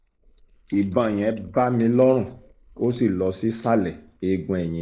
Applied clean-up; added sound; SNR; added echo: neural mask model Resemble Enhance denoiser.